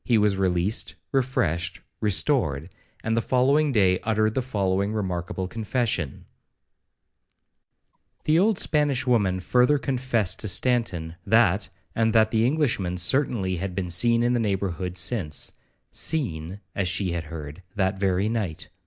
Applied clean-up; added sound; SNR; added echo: none; none; none; none.